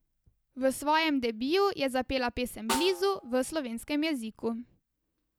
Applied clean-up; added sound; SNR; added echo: none; Snare drum; 10 dB; none.